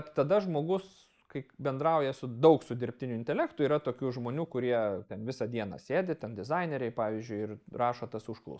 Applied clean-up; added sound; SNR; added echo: neural mask model Resemble Enhance denoiser.